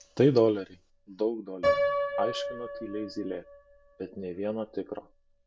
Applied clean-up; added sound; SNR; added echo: none; Piano; 4 dB; none.